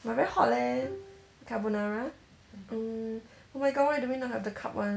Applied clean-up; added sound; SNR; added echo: none; Bowed string instrument; 19 dB; none.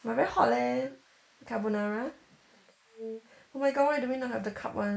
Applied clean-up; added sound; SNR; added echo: neural mask model Resemble Enhance denoiser.